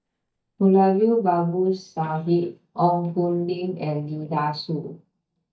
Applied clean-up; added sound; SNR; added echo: neural mask model DeepFilterNet 3.